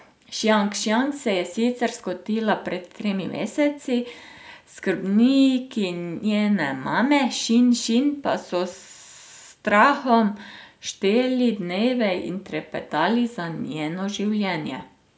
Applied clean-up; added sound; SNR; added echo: none; none; none; none.